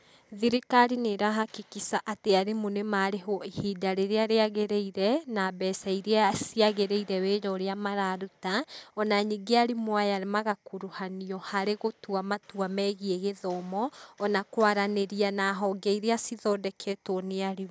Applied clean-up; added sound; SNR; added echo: none; none; none; none.